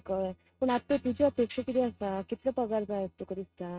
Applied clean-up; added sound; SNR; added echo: neural mask model RNNoise.